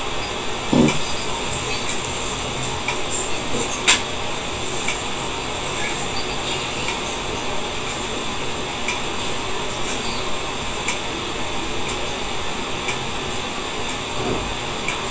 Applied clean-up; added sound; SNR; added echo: none; none; none; reverberation time 0.2 s.